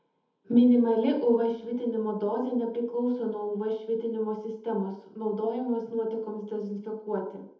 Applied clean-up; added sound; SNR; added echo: none; none; none; reverberation time 0.7 s.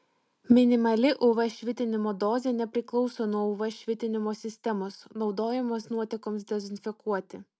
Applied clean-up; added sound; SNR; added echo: none; none; none; none.